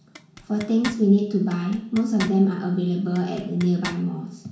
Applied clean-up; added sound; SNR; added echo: none; Zipper (clothing); 16 dB; reverberation time 0.6 s.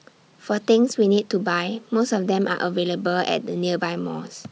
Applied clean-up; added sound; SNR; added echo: none; none; none; none.